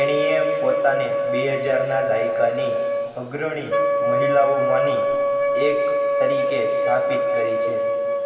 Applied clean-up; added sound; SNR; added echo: none; Wind instrument, woodwind instrument; -4 dB; reverberation time 2.6 s.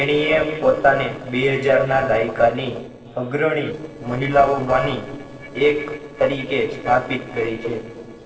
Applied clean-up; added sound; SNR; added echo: neural separator model SepFormer DNS4.